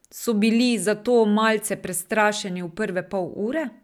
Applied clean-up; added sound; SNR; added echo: none; none; none; none.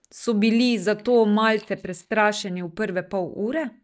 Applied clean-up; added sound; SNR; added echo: neural mask model DeepFilterNet 3.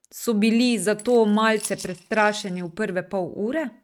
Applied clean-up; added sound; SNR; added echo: neural mask model RNNoise.